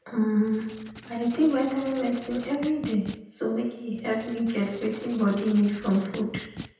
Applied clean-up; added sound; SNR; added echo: none; Writing; 16 dB; reverberation time 0.9 s.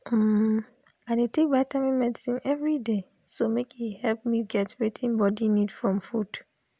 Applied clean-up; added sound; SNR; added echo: none; none; none; none.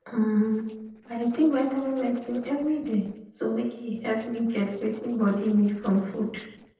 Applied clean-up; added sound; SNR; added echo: neural separator model SepFormer DNS4.